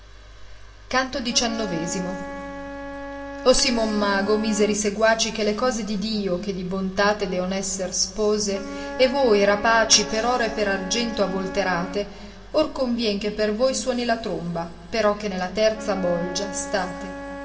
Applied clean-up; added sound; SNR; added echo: none; Wind instrument, woodwind instrument; 13 dB; reverberation time 1.8 s.